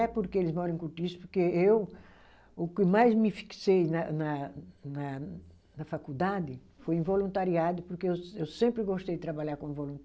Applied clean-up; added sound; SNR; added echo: none; none; none; none.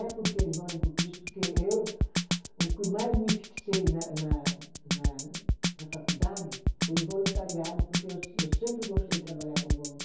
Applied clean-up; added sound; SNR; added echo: none; Drum kit; -4 dB; reverberation time 0.6 s.